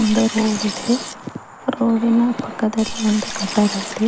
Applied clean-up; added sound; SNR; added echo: none; Liquid; 10 dB; none.